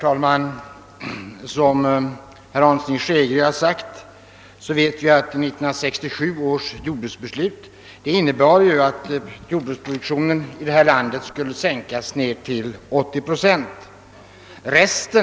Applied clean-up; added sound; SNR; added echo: none; none; none; none.